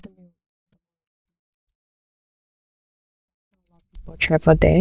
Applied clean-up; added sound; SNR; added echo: neural mask model DeepFilterNet 3.